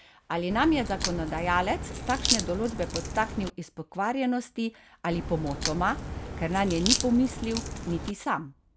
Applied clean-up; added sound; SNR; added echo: none; Crack; 4 dB; none.